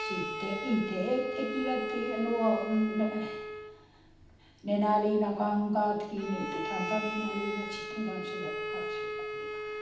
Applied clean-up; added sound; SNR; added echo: none; Bowed string instrument; 6 dB; reverberation time 0.8 s.